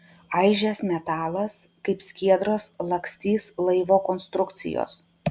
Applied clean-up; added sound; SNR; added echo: none; none; none; none.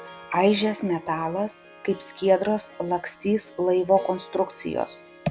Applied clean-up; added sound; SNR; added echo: none; Harp; 20 dB; none.